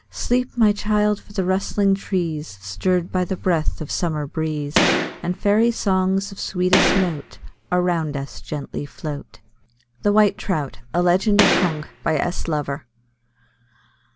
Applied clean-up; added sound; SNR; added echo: none; Gunshot, gunfire; 2 dB; none.